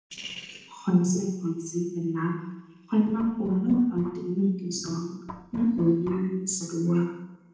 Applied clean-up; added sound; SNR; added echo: neural separator model SepFormer DNS4.